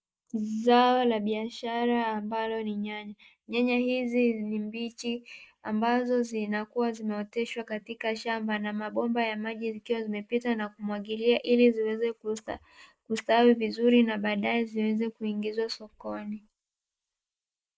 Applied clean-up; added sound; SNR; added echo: neural mask model Resemble Enhance denoiser.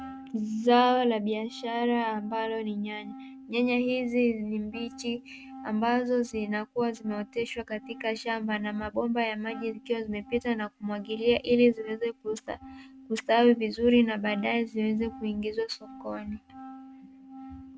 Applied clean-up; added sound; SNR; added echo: neural mask model RNNoise.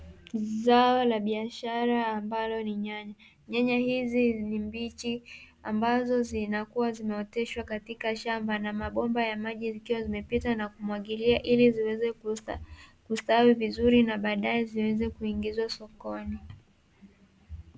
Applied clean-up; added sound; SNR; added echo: none; none; none; none.